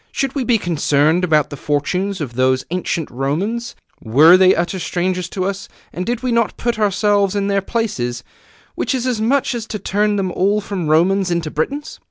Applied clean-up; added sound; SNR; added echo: none; none; none; none.